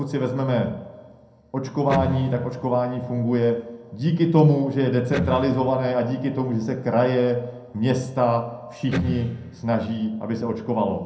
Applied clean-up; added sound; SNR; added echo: none; Electric guitar; 8 dB; reverberation time 0.6 s.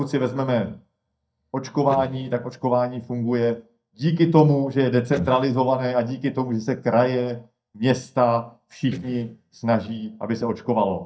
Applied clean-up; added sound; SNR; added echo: neural mask model DeepFilterNet 3.